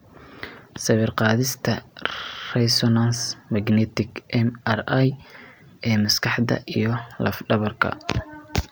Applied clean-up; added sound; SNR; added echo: none; none; none; none.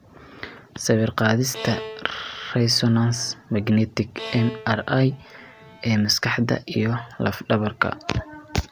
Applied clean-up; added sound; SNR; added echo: none; Bowed string instrument; 16 dB; none.